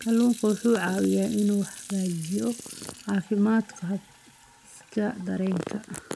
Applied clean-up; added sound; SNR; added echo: none; Fill (with liquid) / Sink (filling or washing); 17 dB; none.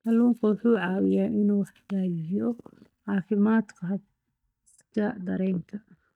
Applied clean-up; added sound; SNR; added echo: neural mask model DeepFilterNet 3.